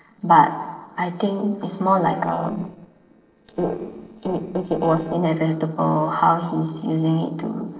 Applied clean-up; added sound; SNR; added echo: neural separator model SepFormer DNS4.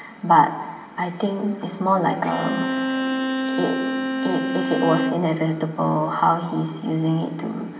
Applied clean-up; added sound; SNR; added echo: none; Bowed string instrument; 2 dB; reverberation time 1.7 s.